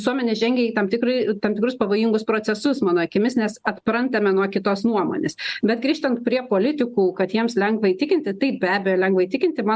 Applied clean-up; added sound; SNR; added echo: none; none; none; none.